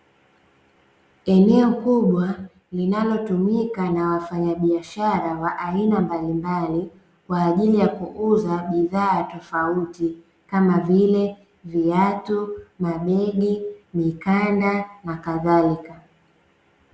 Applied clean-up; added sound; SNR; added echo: none; none; none; none.